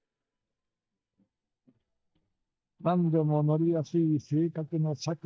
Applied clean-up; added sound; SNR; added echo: neural mask model DeepFilterNet 3.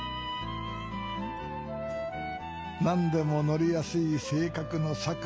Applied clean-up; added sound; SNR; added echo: none; none; none; none.